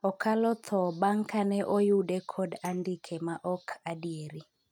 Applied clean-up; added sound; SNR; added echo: neural mask model RNNoise.